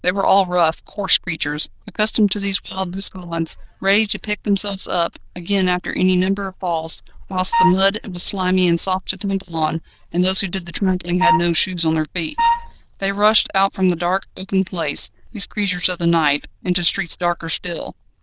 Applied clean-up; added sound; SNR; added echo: neural diffusion model UNIVERSE++.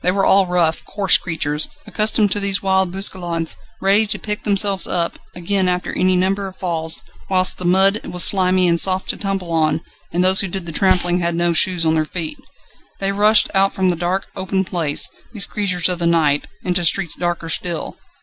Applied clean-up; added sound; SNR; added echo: none; none; none; none.